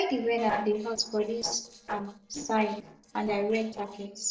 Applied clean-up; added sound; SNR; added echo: neural separator model SepFormer DNS4.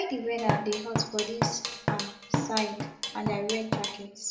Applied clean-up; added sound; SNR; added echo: none; Drum kit; -1 dB; reverberation time 0.7 s.